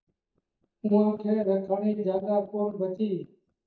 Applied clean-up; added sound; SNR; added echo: neural mask model DeepFilterNet 3.